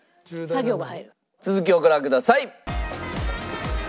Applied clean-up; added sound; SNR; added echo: none; none; none; none.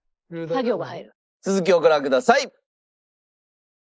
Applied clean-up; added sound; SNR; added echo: neural mask model Resemble Enhance denoiser.